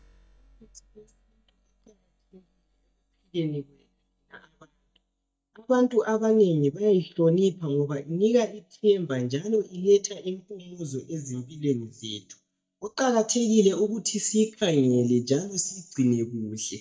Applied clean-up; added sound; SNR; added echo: neural mask model DeepFilterNet 3.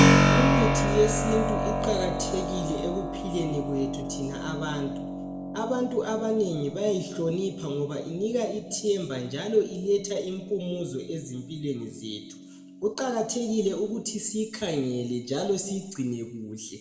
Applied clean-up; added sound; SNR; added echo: none; Keyboard (musical); 1 dB; reverberation time 0.8 s.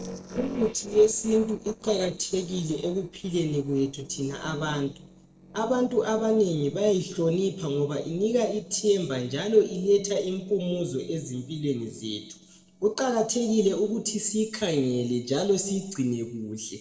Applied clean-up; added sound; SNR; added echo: neural separator model SepFormer DNS4.